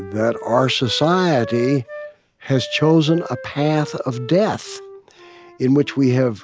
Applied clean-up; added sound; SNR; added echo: none; Wind instrument, woodwind instrument; 16 dB; none.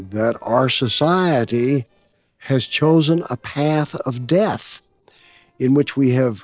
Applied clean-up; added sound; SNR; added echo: neural separator model SepFormer DNS4.